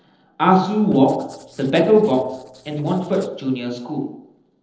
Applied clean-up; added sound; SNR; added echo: neural separator model SepFormer DNS4.